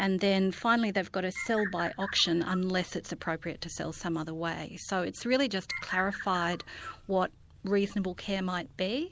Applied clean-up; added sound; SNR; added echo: none; Bird; 15 dB; none.